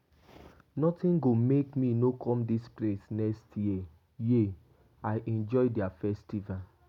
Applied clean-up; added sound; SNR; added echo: none; none; none; none.